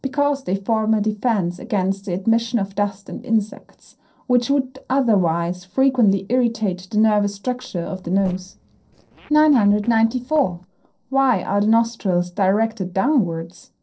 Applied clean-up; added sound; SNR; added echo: neural separator model SepFormer DNS4.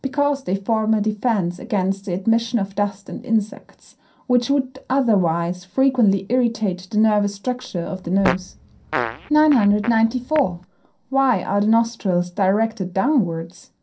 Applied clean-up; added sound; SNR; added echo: none; Fart; 10 dB; reverberation time 0.3 s.